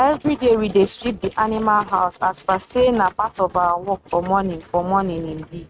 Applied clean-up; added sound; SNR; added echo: neural mask model RNNoise.